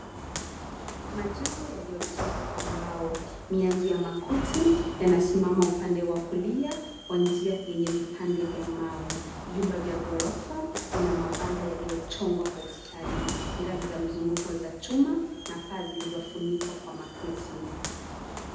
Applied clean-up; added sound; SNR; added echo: none; Walk, footsteps; 7 dB; reverberation time 0.8 s.